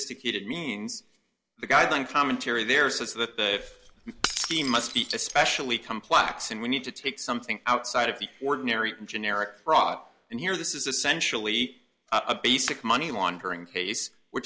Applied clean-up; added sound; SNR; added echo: none; Shatter / Crushing; 10 dB; none.